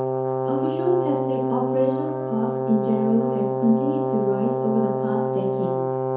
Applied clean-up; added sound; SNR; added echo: none; Brass instrument; 0 dB; reverberation time 0.9 s.